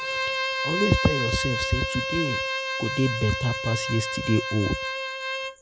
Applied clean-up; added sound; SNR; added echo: none; Bowed string instrument; 2 dB; none.